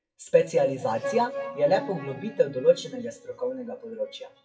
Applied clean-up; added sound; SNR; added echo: classical method WPE with log-MMSE.